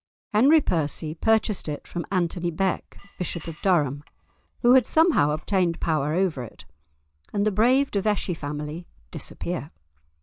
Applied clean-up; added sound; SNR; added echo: neural mask model DeepFilterNet 3.